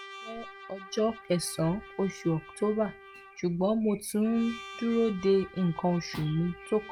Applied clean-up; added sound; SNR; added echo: none; Trumpet; 17 dB; none.